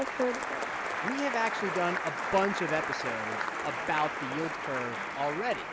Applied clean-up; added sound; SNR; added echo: none; Applause; 1 dB; none.